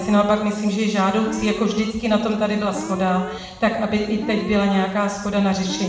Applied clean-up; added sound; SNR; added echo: none; Alarm; 14 dB; reverberation time 1.0 s.